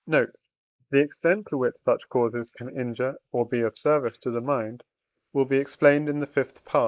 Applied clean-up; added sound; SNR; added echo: neural mask model Resemble Enhance denoiser.